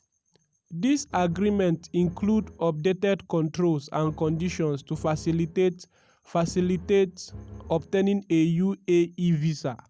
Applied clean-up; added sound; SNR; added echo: none; Bowed string instrument; 18 dB; none.